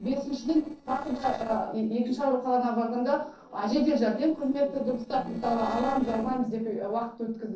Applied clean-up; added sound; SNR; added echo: neural separator model SepFormer DNS4.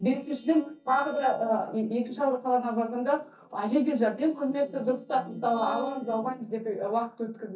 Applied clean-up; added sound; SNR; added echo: neural mask model DeepFilterNet 3.